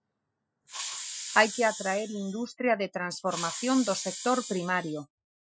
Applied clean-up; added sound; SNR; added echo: classical method Wiener filter.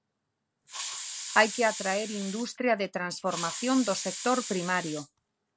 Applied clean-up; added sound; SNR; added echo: none; Hiss; 8 dB; none.